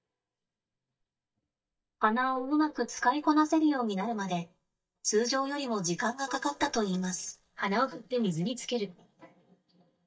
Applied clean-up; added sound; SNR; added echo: neural mask model DeepFilterNet 3.